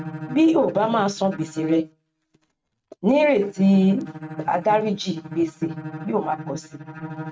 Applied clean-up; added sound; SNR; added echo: neural mask model RNNoise.